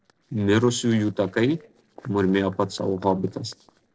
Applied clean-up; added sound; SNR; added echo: neural separator model SepFormer DNS4.